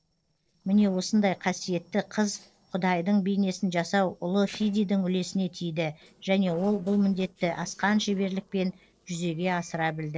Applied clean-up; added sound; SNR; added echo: neural separator model SepFormer DNS4.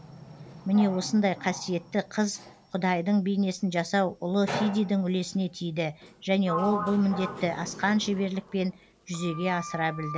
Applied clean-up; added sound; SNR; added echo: none; Sliding door; 12 dB; none.